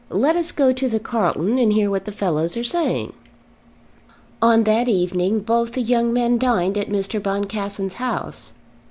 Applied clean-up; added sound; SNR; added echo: none; none; none; none.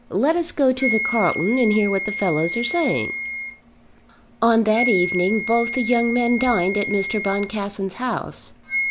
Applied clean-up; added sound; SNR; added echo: none; Wind instrument, woodwind instrument; 7 dB; none.